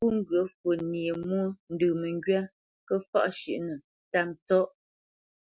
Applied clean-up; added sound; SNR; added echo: none; none; none; none.